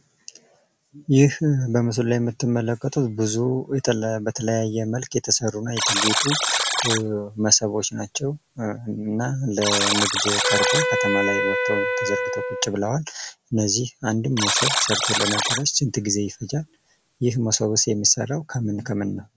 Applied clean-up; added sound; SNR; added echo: none; Wind instrument, woodwind instrument + Alarm; 0 dB; none.